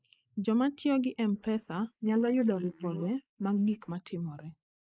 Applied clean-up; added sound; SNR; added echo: neural mask model Resemble Enhance denoiser.